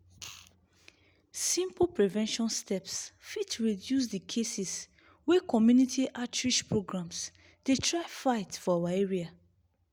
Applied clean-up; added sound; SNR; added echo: none; none; none; none.